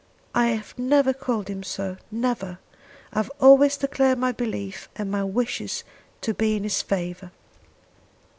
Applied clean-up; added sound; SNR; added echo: none; none; none; none.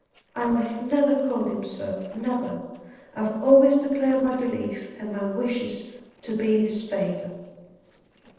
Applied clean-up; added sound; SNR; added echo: neural separator model SepFormer DNS4.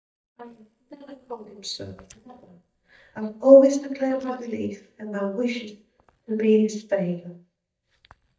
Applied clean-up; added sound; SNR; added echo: neural mask model DeepFilterNet 3.